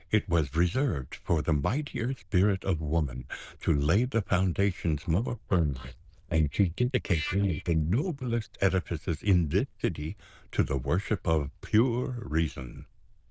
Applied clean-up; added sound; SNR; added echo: neural diffusion model UNIVERSE++.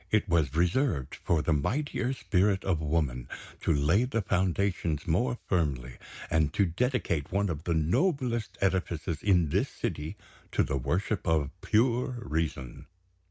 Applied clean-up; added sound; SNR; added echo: none; none; none; none.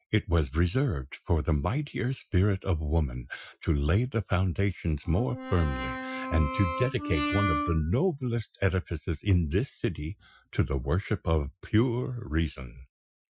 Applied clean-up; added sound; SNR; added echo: classical method Wiener filter.